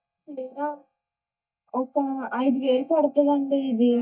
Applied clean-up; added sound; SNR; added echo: neural mask model DeepFilterNet 3.